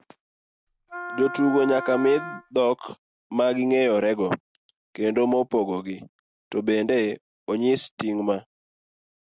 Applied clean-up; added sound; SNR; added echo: none; Wind instrument, woodwind instrument; 10 dB; none.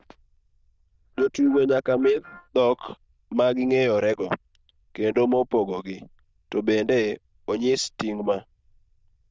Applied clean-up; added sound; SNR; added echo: neural diffusion model UNIVERSE++.